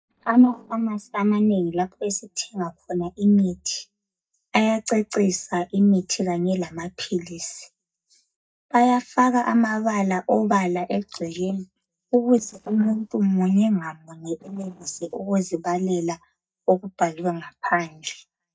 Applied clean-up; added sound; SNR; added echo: neural mask model DeepFilterNet 3.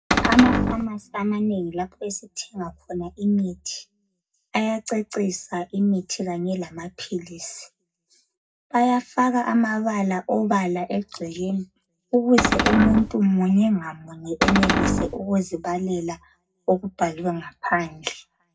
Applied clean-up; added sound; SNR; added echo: none; Cupboard open or close; -3 dB; reverberation time 0.2 s.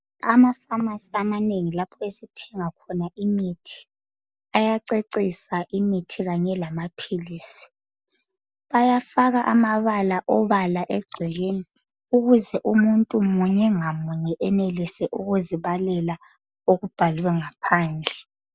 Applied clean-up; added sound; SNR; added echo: none; none; none; none.